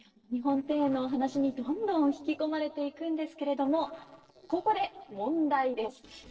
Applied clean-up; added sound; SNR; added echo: neural separator model SepFormer DNS4.